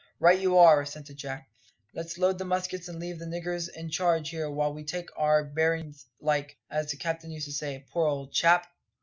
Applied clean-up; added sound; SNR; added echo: none; none; none; none.